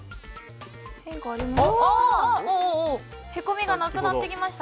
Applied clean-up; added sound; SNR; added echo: none; Slam; 12 dB; none.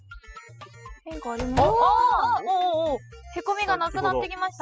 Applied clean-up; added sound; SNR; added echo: classical method spectral subtraction.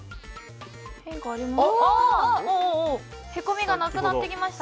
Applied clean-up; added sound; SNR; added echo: none; none; none; none.